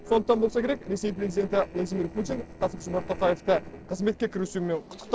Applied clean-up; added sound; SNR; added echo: neural separator model SepFormer DNS4.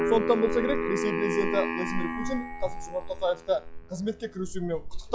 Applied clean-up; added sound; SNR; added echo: classical method log-MMSE.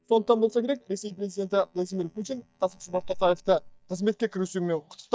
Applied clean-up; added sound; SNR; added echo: neural mask model DeepFilterNet 3.